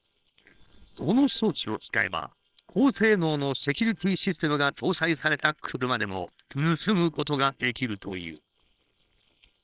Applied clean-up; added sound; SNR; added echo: neural separator model SepFormer WHAMR!.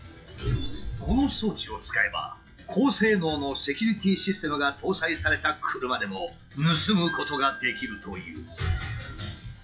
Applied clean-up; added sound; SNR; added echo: classical method WPE with log-MMSE.